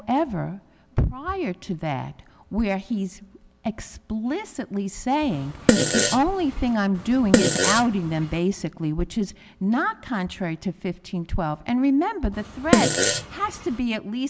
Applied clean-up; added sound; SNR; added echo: none; Fart; -2 dB; none.